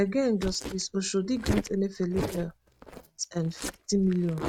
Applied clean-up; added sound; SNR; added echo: neural mask model RNNoise.